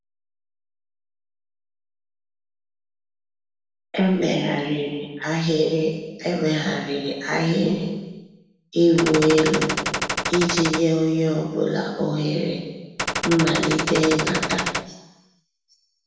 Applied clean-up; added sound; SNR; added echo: none; Gunshot, gunfire; 2 dB; reverberation time 1.2 s.